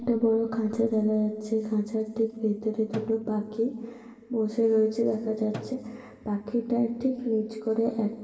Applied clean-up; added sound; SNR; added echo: none; Drum; 19 dB; reverberation time 2.4 s.